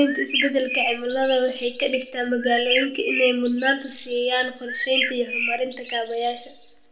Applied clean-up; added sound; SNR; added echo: none; Bird; 5 dB; reverberation time 0.9 s.